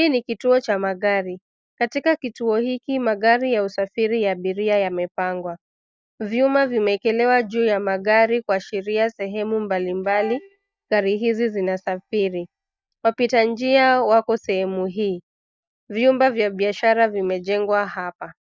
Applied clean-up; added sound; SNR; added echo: neural mask model DeepFilterNet 3.